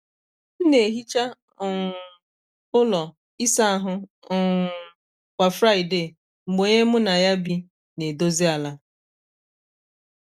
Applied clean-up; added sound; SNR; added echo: none; none; none; none.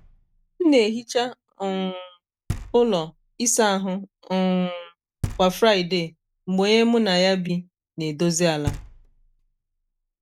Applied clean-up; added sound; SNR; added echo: none; Knock; 16 dB; none.